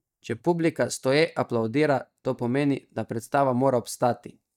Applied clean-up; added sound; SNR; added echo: neural mask model DeepFilterNet 3.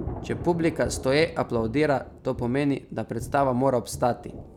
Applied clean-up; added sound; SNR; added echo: none; Thunder / Rain; 13 dB; none.